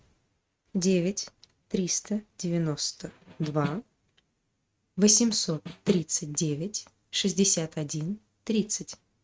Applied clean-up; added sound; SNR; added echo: neural mask model RNNoise.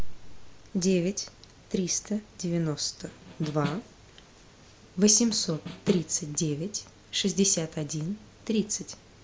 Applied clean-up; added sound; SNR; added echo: none; Snare drum; 11 dB; none.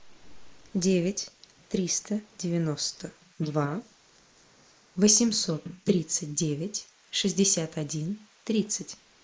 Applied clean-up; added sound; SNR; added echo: neural mask model Resemble Enhance denoiser.